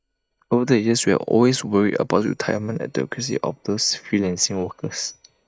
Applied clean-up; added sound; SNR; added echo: neural mask model DeepFilterNet 3.